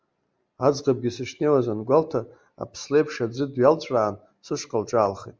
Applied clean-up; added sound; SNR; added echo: none; none; none; none.